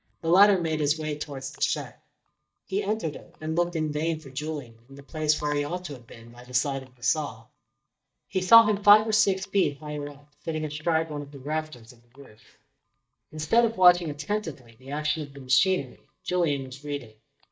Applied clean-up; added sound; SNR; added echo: neural mask model DeepFilterNet 3.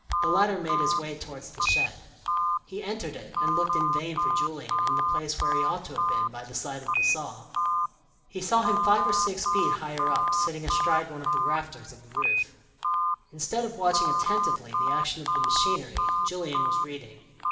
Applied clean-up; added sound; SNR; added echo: none; Telephone; -4 dB; reverberation time 2.5 s.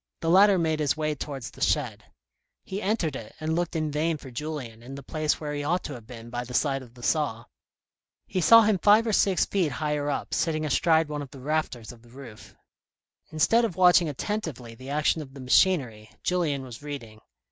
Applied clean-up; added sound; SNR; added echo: none; none; none; none.